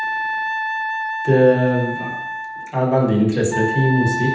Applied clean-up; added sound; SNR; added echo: none; Wind instrument, woodwind instrument; 6 dB; reverberation time 0.9 s.